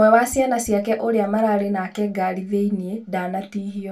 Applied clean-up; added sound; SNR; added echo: none; none; none; reverberation time 0.2 s.